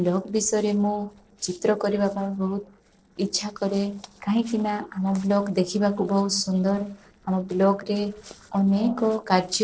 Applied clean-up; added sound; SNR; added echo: neural separator model SepFormer DNS4.